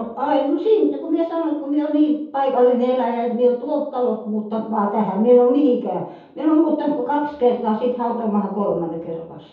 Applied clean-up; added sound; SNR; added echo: none; none; none; reverberation time 0.7 s.